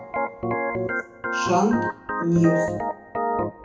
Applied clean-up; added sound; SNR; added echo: none; Organ; 1 dB; reverberation time 0.7 s.